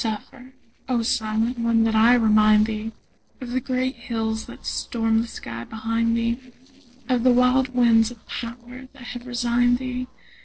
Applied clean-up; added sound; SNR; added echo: neural separator model SepFormer DNS4.